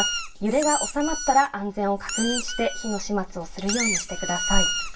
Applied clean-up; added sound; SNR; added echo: none; Squeak; 5 dB; reverberation time 0.2 s.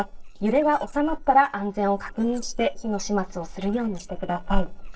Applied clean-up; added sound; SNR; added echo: neural separator model SepFormer DNS4.